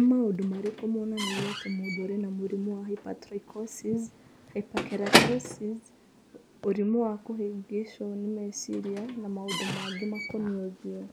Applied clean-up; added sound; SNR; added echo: none; Squeak / Slam / Wood; 3 dB; none.